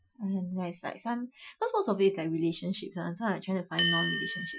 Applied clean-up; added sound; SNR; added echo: classical method Wiener filter.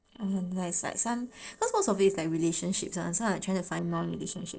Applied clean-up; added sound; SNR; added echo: neural separator model SepFormer DNS4.